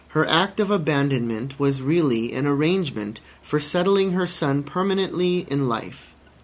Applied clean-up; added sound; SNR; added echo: none; none; none; none.